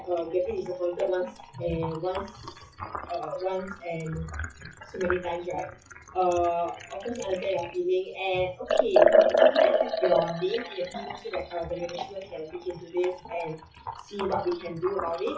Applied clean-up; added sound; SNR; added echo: classical method WPE with log-MMSE.